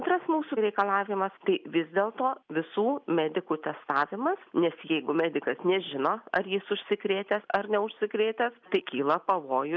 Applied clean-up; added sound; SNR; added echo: none; none; none; none.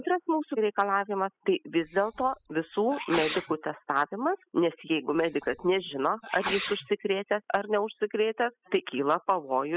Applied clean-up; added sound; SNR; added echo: classical method spectral subtraction.